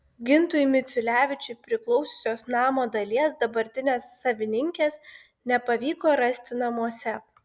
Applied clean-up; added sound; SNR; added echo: none; none; none; none.